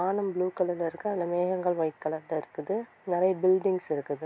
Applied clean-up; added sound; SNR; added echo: none; none; none; none.